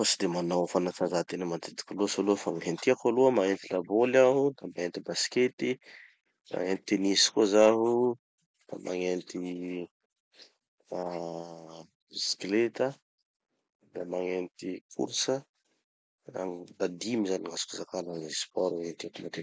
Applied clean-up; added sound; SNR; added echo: none; none; none; none.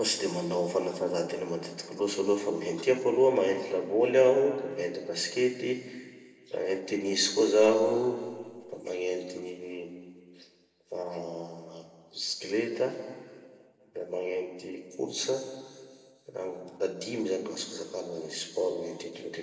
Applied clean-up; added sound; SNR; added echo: none; none; none; reverberation time 2.0 s.